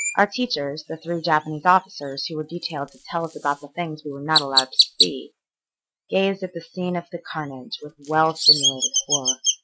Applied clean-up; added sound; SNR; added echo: neural mask model RNNoise.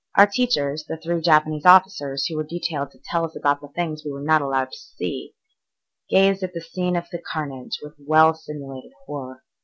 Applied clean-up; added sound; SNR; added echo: none; none; none; none.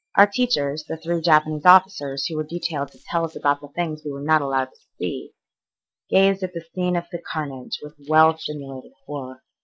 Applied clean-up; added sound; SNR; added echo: neural mask model DeepFilterNet 3.